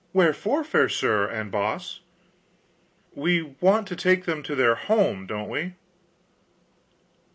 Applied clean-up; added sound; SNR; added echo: none; none; none; none.